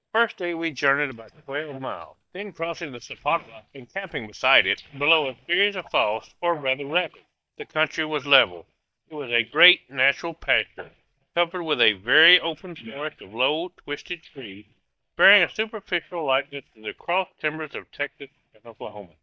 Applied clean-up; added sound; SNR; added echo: neural mask model DeepFilterNet 3.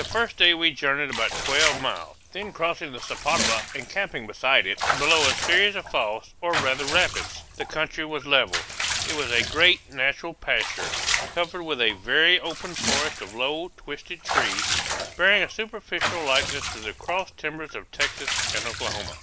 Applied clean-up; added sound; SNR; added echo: none; Bathtub (filling or washing) / Water / Liquid; 5 dB; none.